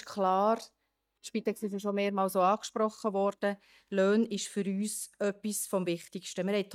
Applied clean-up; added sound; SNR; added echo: neural mask model DeepFilterNet 3.